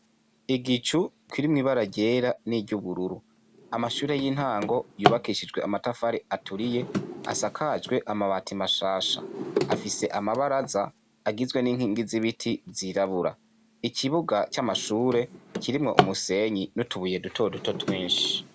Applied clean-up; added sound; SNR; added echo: none; Drawer open or close; 7 dB; none.